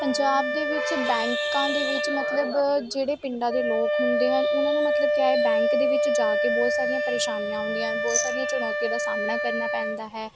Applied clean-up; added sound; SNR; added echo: none; Glass + Wind instrument, woodwind instrument; -3 dB; none.